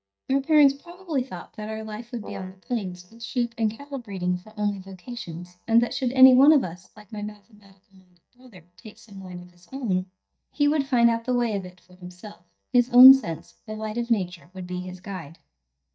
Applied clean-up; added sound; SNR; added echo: neural mask model DeepFilterNet 3.